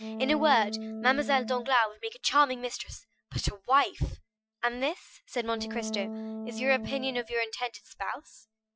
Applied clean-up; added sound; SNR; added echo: classical method Wiener filter.